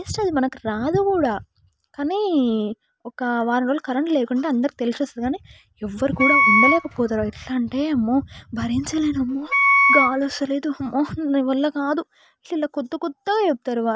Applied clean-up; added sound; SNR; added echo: none; Wind instrument, woodwind instrument; -4 dB; none.